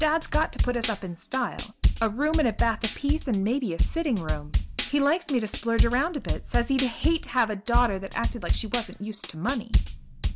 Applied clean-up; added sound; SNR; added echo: none; Drum / Drum kit; 1 dB; none.